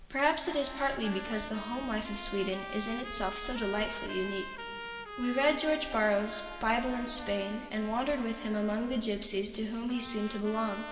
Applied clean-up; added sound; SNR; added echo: none; Trumpet; 13 dB; reverberation time 2.2 s.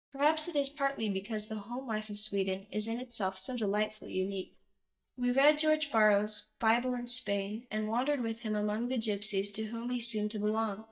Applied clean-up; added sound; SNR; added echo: neural mask model DeepFilterNet 3.